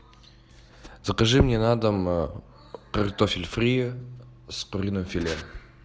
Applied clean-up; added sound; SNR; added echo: none; none; none; none.